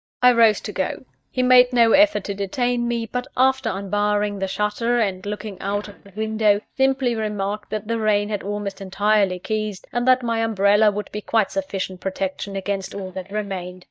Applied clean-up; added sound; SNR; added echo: neural mask model DeepFilterNet 3.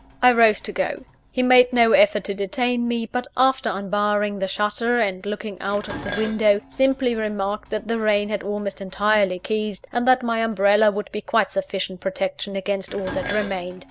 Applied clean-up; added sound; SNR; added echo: none; Dishes, pots, and pans; 19 dB; none.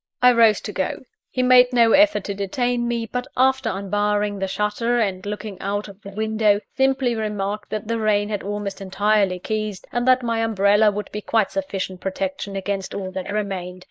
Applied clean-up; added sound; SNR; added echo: neural mask model Resemble Enhance denoiser.